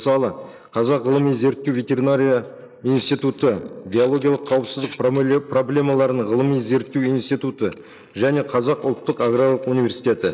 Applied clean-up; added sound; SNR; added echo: neural mask model Resemble Enhance denoiser.